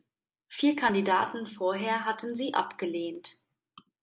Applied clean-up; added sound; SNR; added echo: none; none; none; none.